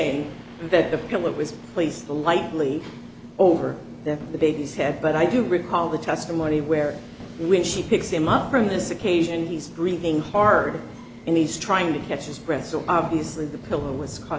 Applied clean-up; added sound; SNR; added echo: none; Fireworks; 19 dB; none.